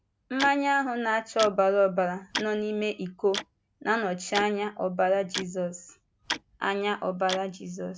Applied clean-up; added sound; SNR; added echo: none; Tick-tock; 12 dB; none.